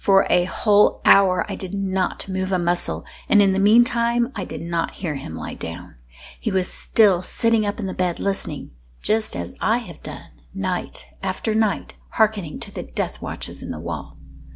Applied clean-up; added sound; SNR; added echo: none; none; none; none.